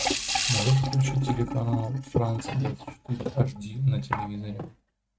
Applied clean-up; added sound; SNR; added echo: neural mask model RNNoise.